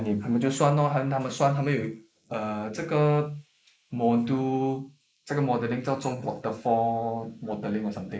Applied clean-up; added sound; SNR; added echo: neural mask model Resemble Enhance denoiser.